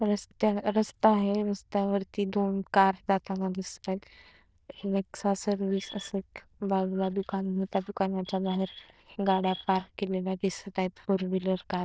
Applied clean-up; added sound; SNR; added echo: neural diffusion model UNIVERSE++.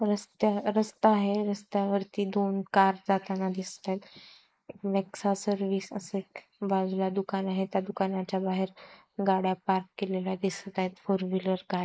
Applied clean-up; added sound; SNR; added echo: neural mask model Resemble Enhance denoiser.